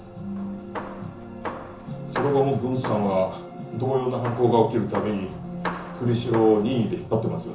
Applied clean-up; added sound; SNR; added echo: none; Hammer; 12 dB; reverberation time 0.6 s.